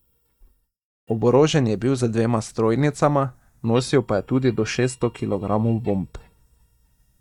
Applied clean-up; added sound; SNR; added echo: neural mask model DeepFilterNet 3.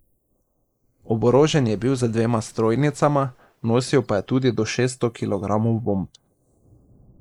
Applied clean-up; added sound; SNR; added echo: neural mask model Resemble Enhance denoiser.